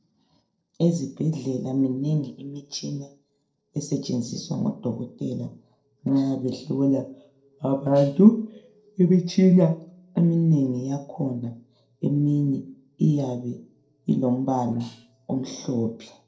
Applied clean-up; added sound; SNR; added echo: neural separator model SepFormer DNS4.